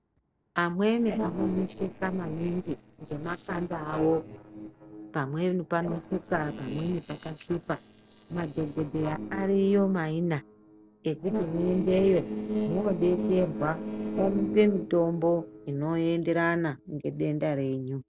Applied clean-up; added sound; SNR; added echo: neural separator model SepFormer DNS4.